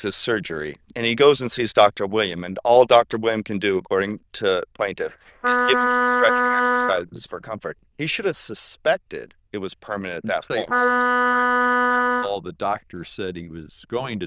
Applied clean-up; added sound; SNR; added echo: neural diffusion model UNIVERSE++.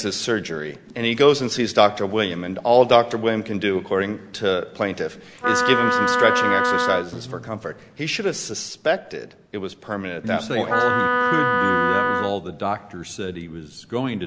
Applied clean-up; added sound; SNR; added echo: none; Wind instrument, woodwind instrument; -2 dB; none.